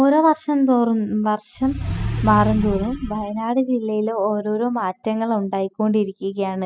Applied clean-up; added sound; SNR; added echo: classical method spectral subtraction.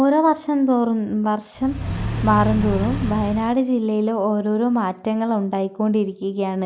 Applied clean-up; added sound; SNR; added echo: none; Accelerating, revving, vroom / Car; 5 dB; none.